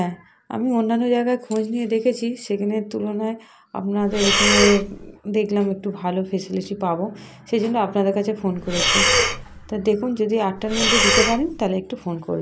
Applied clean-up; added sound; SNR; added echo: none; Breathing; -2 dB; none.